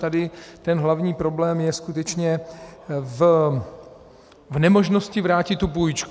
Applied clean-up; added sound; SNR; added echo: none; none; none; none.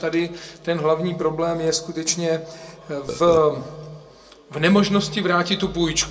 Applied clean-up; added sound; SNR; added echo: none; Burping, eructation; 8 dB; reverberation time 0.2 s.